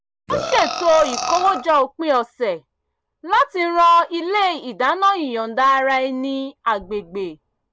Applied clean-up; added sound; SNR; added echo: none; Burping, eructation; 6 dB; none.